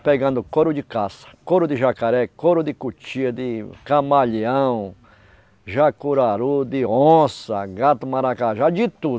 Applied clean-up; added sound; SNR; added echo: none; none; none; none.